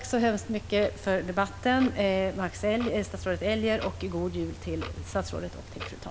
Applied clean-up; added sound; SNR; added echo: none; Clock; 11 dB; none.